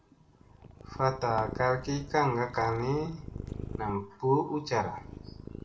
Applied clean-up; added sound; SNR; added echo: none; Purr; 13 dB; reverberation time 1.0 s.